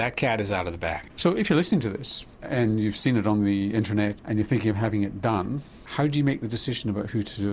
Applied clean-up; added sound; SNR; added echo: none; none; none; none.